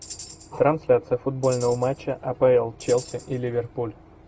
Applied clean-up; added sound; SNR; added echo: none; Tambourine; 20 dB; none.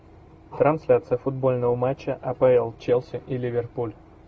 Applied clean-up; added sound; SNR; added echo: none; none; none; none.